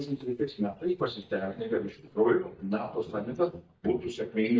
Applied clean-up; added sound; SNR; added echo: neural mask model DeepFilterNet 3.